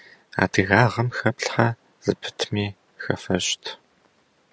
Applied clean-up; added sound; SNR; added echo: none; none; none; none.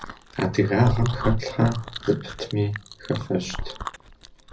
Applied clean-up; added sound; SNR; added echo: none; Chewing, mastication; 8 dB; reverberation time 0.4 s.